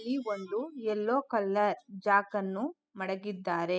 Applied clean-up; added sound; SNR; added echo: classical method spectral subtraction.